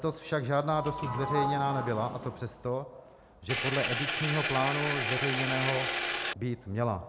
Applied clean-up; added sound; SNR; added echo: none; Engine + Sliding door / Doorbell; 1 dB; none.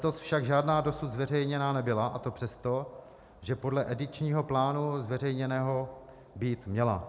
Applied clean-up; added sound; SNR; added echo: none; none; none; none.